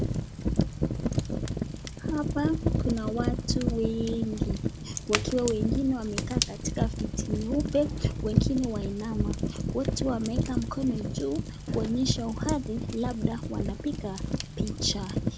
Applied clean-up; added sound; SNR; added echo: none; Fire; -2 dB; none.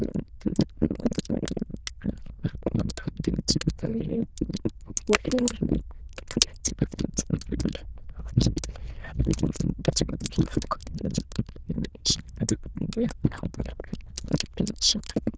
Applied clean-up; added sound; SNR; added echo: neural diffusion model UNIVERSE++.